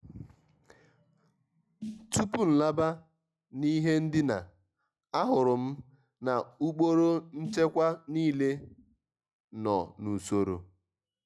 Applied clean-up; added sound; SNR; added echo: classical method log-MMSE.